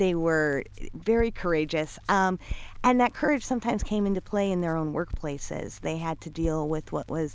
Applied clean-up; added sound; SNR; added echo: none; Crackle; 11 dB; none.